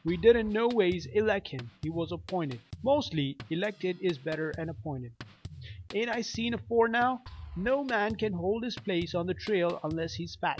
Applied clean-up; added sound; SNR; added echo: none; Drum kit; 16 dB; none.